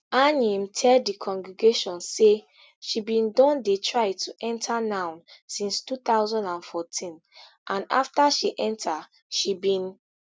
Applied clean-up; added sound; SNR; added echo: none; none; none; none.